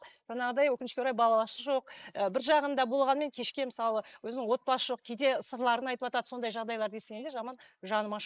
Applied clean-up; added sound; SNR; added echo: neural mask model Resemble Enhance denoiser.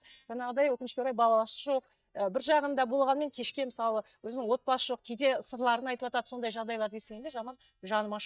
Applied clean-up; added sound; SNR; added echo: neural mask model DeepFilterNet 3.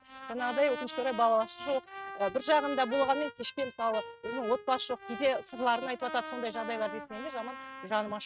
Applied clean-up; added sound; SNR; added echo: neural mask model RNNoise.